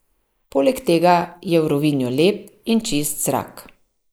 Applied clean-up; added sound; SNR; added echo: neural mask model Resemble Enhance denoiser.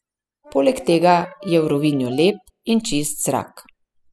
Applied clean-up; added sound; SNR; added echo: classical method spectral subtraction.